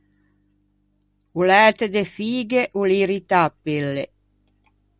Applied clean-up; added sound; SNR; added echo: none; none; none; none.